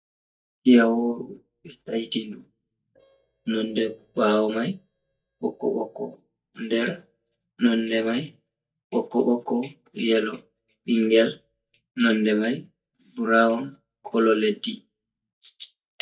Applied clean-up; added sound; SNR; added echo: neural mask model DeepFilterNet 3.